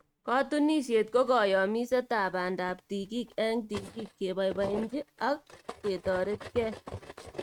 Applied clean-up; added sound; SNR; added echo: neural mask model RNNoise.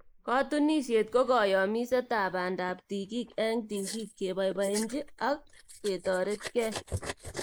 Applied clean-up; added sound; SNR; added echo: neural mask model Resemble Enhance denoiser.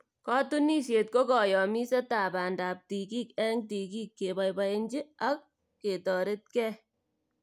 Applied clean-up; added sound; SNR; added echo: none; none; none; none.